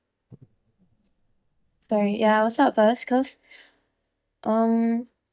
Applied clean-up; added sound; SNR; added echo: neural mask model DeepFilterNet 3.